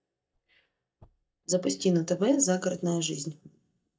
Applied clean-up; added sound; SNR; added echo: neural mask model DeepFilterNet 3.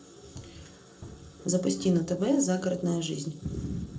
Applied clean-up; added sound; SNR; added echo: neural separator model SepFormer DNS4.